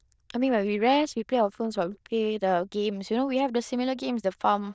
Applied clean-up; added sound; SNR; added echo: neural diffusion model UNIVERSE++.